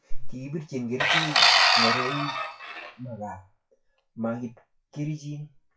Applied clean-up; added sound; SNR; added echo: classical method WPE with log-MMSE.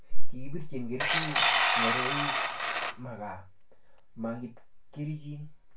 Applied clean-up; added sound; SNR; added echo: none; Tools; 2 dB; reverberation time 0.2 s.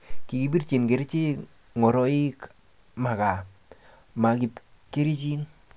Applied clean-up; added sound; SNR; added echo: none; none; none; none.